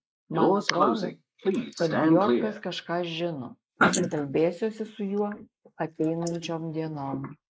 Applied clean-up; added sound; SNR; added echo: neural mask model Resemble Enhance denoiser.